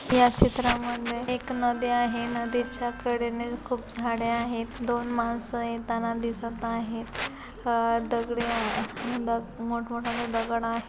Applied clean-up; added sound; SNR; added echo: none; none; none; none.